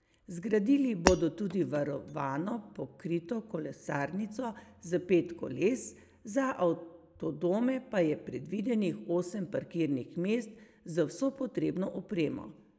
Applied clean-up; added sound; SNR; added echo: none; Shatter; 2 dB; none.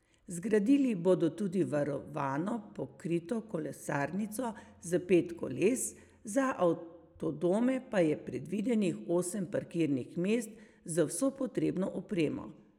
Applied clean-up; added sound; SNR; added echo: none; none; none; none.